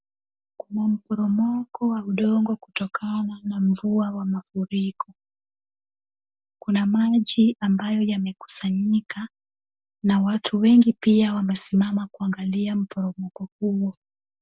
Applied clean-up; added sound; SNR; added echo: none; none; none; none.